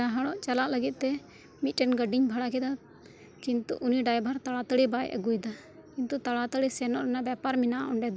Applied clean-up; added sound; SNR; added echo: none; none; none; none.